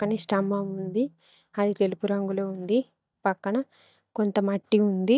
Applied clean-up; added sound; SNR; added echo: neural mask model DeepFilterNet 3.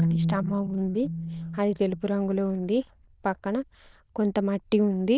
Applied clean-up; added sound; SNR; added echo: neural diffusion model UNIVERSE++.